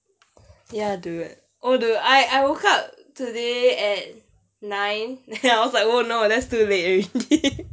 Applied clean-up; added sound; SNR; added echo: none; none; none; none.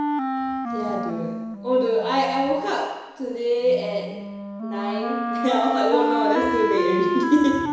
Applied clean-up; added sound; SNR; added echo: none; Wind instrument, woodwind instrument; 3 dB; reverberation time 1.0 s.